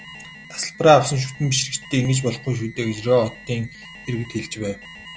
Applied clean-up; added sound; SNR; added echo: none; Alarm; 19 dB; none.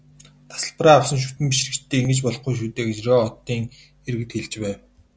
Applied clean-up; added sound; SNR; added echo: none; none; none; none.